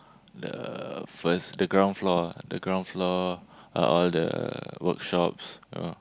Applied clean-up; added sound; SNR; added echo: none; none; none; none.